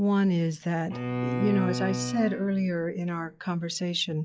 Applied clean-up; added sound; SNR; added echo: classical method log-MMSE.